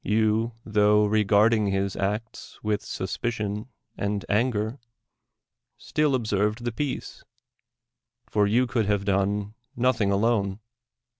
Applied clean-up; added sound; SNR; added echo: none; none; none; none.